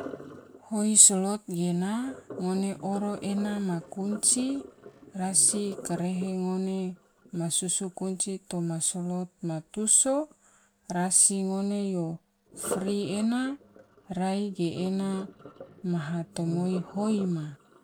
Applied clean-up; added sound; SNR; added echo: none; Sink (filling or washing); 17 dB; none.